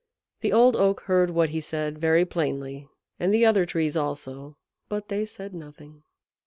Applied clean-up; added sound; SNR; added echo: none; none; none; none.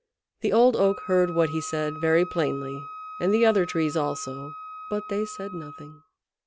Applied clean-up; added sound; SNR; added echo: none; Wind instrument, woodwind instrument; 14 dB; none.